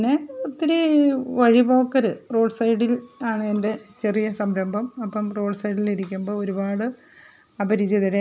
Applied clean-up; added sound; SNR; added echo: none; none; none; none.